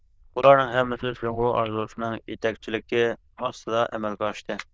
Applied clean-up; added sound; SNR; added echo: neural diffusion model UNIVERSE++.